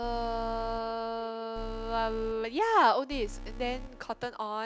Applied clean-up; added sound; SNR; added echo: none; Alarm; 11 dB; none.